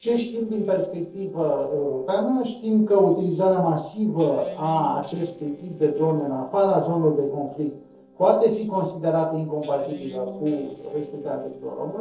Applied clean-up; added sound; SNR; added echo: neural separator model SepFormer DNS4.